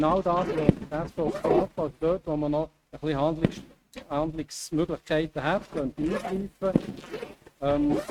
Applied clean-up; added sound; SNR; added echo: neural mask model RNNoise.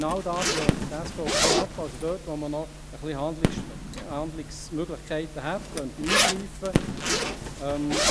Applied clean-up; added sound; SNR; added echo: none; Zipper (clothing) + Fireworks; -4 dB; none.